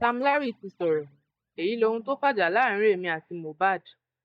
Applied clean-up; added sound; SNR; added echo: neural mask model DeepFilterNet 3.